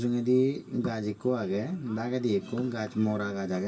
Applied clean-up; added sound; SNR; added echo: none; none; none; reverberation time 0.2 s.